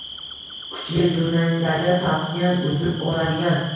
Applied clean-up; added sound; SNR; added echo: none; Cricket; 13 dB; reverberation time 1.1 s.